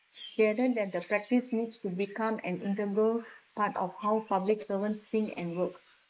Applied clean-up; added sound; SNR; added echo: neural mask model Resemble Enhance denoiser.